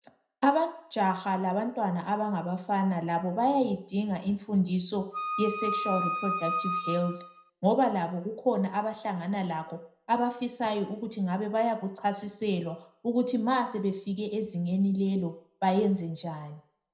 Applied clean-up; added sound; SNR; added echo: none; Wind instrument, woodwind instrument; 3 dB; reverberation time 0.5 s.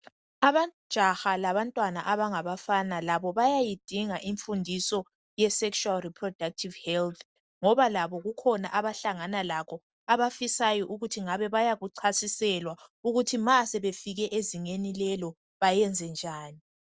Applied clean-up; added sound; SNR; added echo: none; none; none; none.